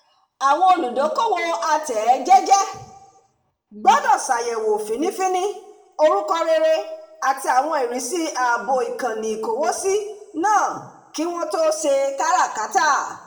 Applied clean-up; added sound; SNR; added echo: none; none; none; reverberation time 0.8 s.